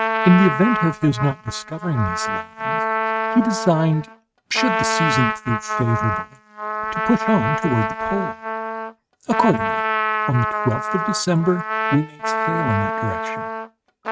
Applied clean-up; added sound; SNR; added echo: neural mask model RNNoise.